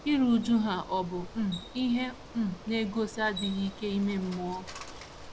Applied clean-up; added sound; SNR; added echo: none; Bicycle; 14 dB; none.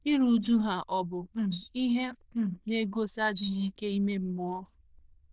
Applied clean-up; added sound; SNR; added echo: neural diffusion model UNIVERSE++.